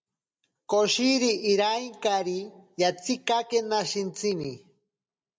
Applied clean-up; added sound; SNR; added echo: none; none; none; none.